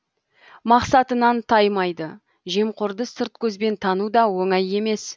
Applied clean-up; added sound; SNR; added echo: none; none; none; none.